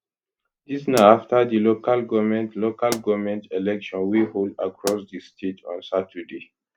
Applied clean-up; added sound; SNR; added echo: none; Explosion; 18 dB; none.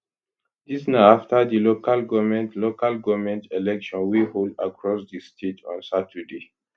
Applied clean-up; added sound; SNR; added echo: none; none; none; none.